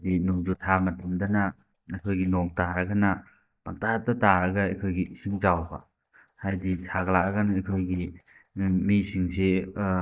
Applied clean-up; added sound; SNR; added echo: neural mask model DeepFilterNet 3.